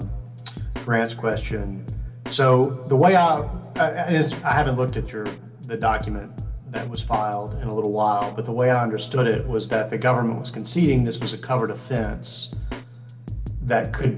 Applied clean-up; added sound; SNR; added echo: none; Drum kit; 11 dB; reverberation time 0.3 s.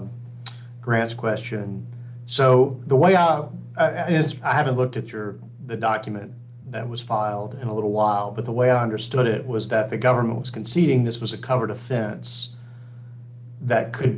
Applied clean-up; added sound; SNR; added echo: none; none; none; none.